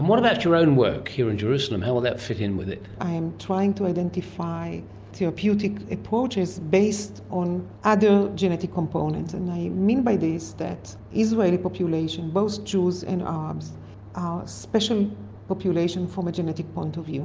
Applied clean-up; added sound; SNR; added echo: none; none; none; none.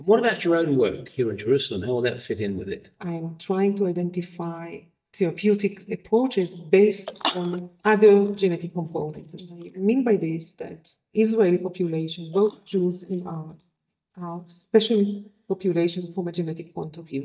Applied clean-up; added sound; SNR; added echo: neural mask model DeepFilterNet 3.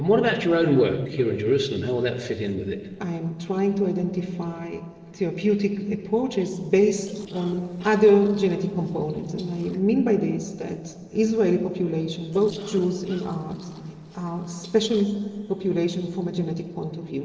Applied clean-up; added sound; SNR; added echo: neural separator model SepFormer DNS4.